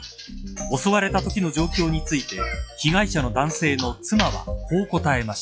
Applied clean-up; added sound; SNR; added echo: classical method log-MMSE.